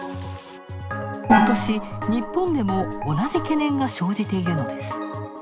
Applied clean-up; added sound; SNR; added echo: none; Gong; 0 dB; none.